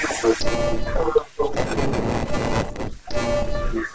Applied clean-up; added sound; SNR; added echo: neural separator model SepFormer DNS4.